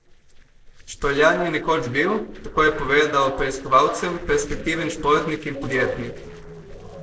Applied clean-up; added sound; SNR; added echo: neural separator model SepFormer DNS4.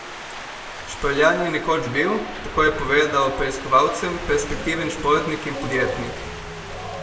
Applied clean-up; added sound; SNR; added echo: none; Wind; 10 dB; reverberation time 0.8 s.